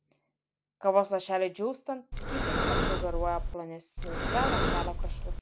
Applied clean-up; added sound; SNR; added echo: none; Breathing; -3 dB; none.